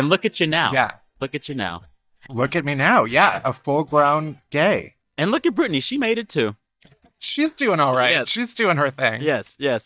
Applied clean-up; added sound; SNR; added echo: neural mask model DeepFilterNet 3.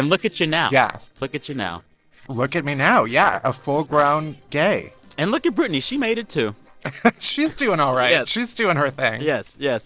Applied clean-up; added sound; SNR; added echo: neural separator model SepFormer DNS4.